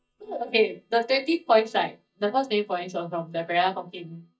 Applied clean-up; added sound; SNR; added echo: neural mask model DeepFilterNet 3.